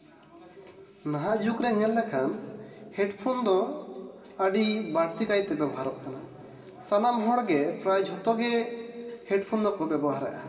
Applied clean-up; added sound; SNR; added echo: none; none; none; reverberation time 2.3 s.